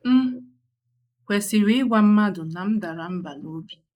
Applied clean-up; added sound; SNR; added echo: neural mask model Resemble Enhance denoiser.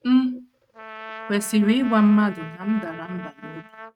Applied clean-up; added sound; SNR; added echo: neural mask model RNNoise.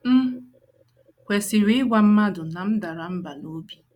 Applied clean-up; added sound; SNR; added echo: none; none; none; none.